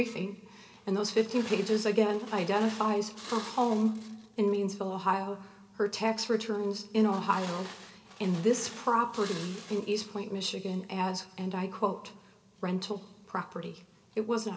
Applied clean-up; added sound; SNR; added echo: none; Glass; 16 dB; reverberation time 2.4 s.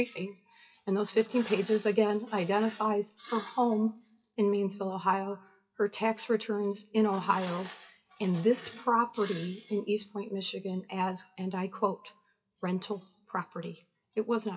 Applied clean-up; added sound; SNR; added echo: classical method WPE with log-MMSE.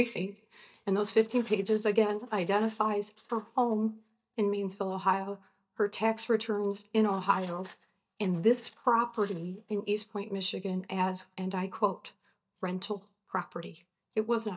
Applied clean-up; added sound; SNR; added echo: neural mask model DeepFilterNet 3.